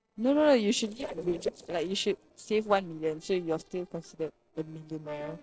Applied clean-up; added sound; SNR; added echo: neural separator model SepFormer DNS4.